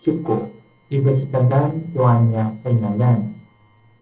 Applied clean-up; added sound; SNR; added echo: neural separator model SepFormer DNS4.